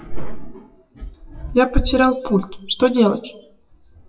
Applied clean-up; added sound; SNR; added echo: classical method WPE with log-MMSE.